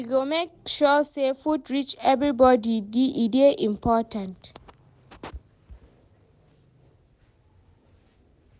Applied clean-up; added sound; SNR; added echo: none; none; none; none.